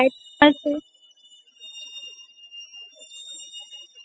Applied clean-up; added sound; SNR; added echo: classical method spectral subtraction.